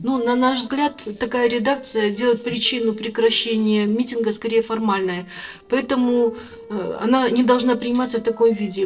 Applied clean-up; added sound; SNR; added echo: neural separator model SepFormer DNS4.